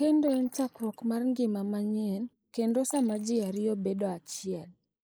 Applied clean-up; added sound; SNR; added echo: neural mask model Resemble Enhance denoiser.